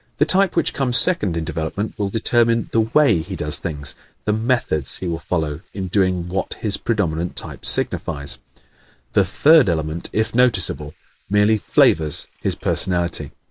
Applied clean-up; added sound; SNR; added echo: neural mask model Resemble Enhance denoiser.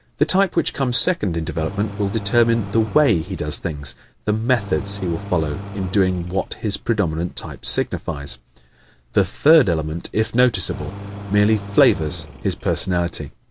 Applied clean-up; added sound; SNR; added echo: none; Engine; 12 dB; none.